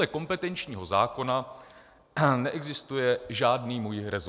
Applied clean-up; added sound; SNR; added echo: none; none; none; none.